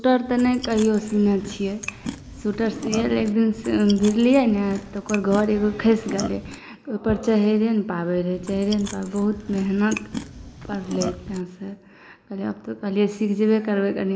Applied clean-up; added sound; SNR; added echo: none; Chewing, mastication; 13 dB; reverberation time 1.3 s.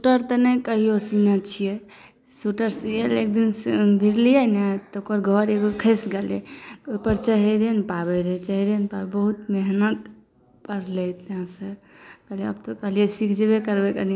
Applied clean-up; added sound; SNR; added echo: none; none; none; none.